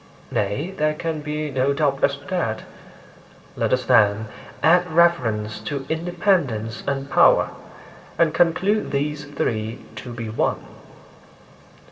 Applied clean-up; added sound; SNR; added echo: none; none; none; reverberation time 1.8 s.